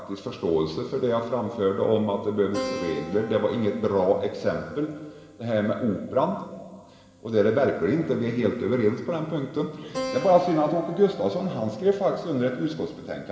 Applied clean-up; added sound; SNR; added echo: none; Keyboard (musical); 15 dB; reverberation time 2.1 s.